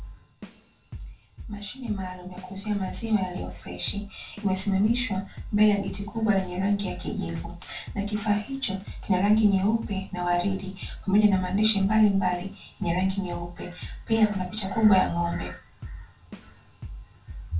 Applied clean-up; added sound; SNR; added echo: none; Drum / Drum kit; 14 dB; reverberation time 0.2 s.